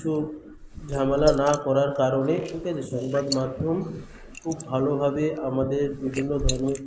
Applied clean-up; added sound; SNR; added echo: neural mask model Resemble Enhance denoiser.